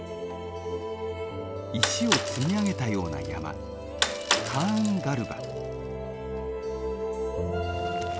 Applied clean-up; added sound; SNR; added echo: none; Bicycle; 3 dB; none.